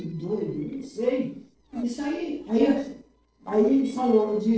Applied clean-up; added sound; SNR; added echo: neural separator model SepFormer DNS4.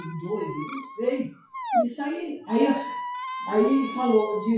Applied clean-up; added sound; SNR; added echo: classical method WPE with log-MMSE.